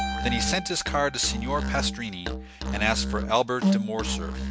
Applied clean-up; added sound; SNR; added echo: none; Keyboard (musical) + Musical instrument; 1 dB; none.